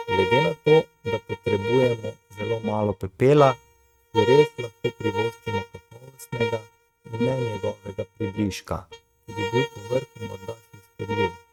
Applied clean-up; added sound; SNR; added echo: neural mask model RNNoise.